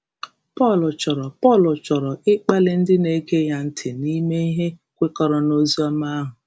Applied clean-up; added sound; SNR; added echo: none; none; none; none.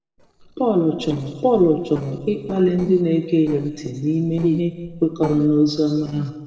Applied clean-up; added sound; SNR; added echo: neural separator model SepFormer DNS4.